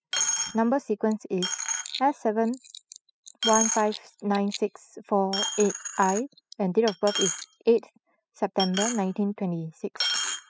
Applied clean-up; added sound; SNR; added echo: classical method spectral subtraction.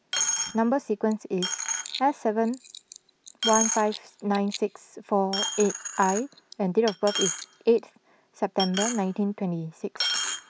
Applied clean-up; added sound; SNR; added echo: none; Coin (dropping); 6 dB; none.